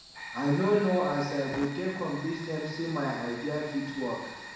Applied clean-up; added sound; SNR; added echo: none; Fire; 12 dB; reverberation time 1.1 s.